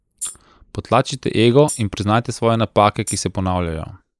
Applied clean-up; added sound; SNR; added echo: neural mask model Resemble Enhance denoiser.